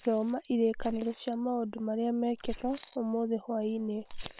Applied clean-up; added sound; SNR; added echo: neural separator model SepFormer WHAM!.